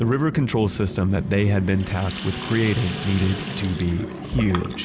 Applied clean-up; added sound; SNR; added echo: none; Sink (filling or washing) / Water tap, faucet; 11 dB; none.